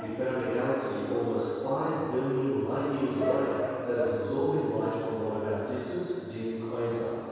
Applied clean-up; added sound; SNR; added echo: none; Bark / Motor vehicle (road) / Siren; 12 dB; reverberation time 2.2 s.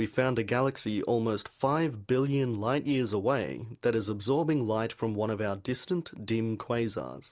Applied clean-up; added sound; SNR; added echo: none; none; none; none.